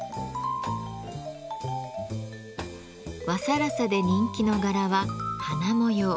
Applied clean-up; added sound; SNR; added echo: none; none; none; none.